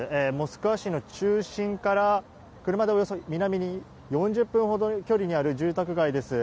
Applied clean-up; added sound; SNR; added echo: none; none; none; none.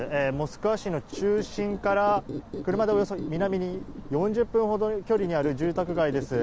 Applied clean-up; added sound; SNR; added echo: none; Squeak; 11 dB; none.